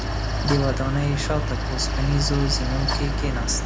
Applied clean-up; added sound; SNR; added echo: none; Mechanical fan; -2 dB; none.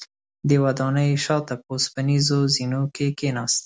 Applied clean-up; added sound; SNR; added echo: none; none; none; none.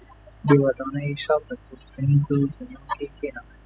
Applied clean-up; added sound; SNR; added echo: classical method spectral subtraction.